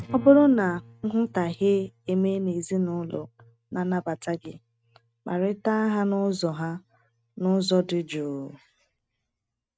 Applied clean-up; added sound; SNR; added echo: neural mask model RNNoise.